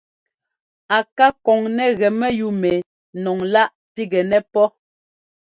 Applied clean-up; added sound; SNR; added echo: none; none; none; none.